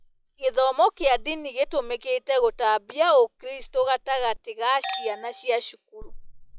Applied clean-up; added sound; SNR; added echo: classical method log-MMSE.